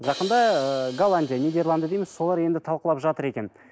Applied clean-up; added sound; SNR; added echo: none; Crash cymbal; 17 dB; none.